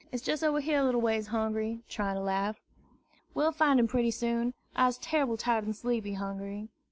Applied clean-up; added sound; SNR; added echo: none; none; none; none.